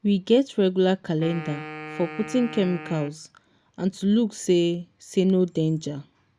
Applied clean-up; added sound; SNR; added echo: none; Wind instrument, woodwind instrument; 15 dB; none.